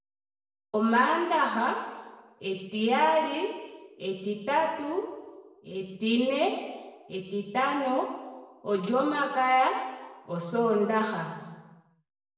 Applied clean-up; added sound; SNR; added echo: none; none; none; reverberation time 1.2 s.